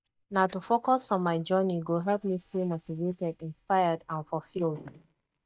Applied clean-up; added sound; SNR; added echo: neural mask model DeepFilterNet 3.